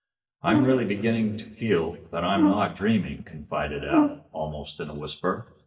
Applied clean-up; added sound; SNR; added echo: neural mask model DeepFilterNet 3.